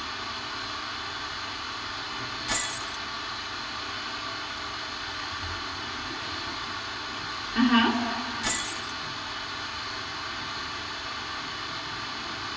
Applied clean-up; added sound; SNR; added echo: none; Shatter; 11 dB; reverberation time 2.7 s.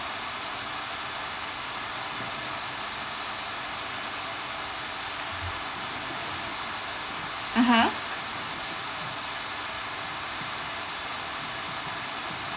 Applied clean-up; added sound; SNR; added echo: none; none; none; none.